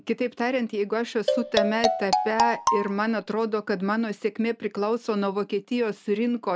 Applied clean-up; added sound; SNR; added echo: none; Marimba, xylophone; -1 dB; none.